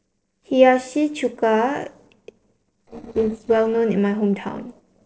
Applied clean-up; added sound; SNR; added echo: neural separator model SepFormer DNS4.